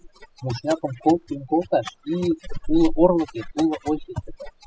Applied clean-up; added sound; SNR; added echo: classical method spectral subtraction.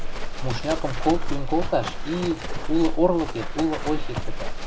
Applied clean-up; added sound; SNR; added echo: none; Livestock, farm animals, working animals; -1 dB; none.